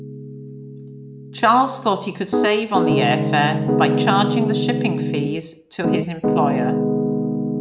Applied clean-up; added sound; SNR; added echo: none; Piano; -1 dB; none.